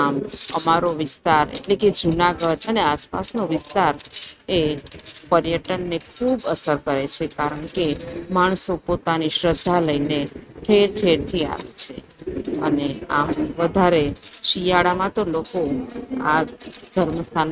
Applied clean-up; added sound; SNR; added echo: neural mask model RNNoise.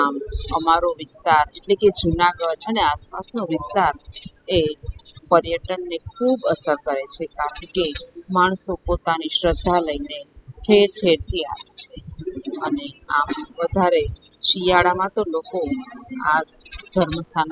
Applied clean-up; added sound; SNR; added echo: classical method spectral subtraction.